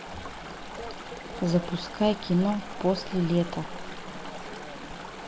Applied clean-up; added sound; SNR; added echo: none; Chatter / Stream; 10 dB; none.